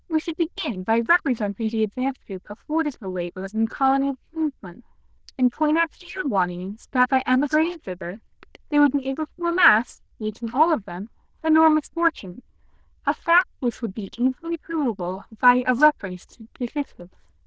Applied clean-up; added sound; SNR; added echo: neural diffusion model UNIVERSE++.